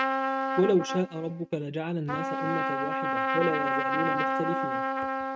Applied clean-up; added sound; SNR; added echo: neural mask model RNNoise.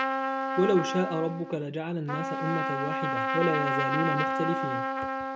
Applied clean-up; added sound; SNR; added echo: none; Trumpet; 0 dB; none.